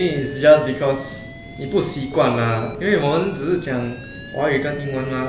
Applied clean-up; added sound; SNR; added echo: none; Alarm + Telephone; 14 dB; none.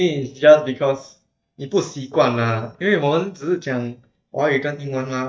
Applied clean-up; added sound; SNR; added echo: neural mask model DeepFilterNet 3.